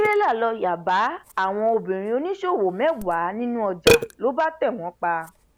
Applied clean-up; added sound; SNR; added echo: none; Burping, eructation; 6 dB; none.